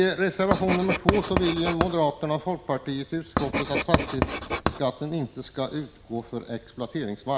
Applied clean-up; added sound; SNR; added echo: none; Writing; 1 dB; none.